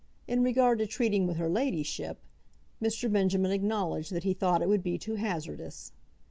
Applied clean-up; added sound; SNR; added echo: none; none; none; none.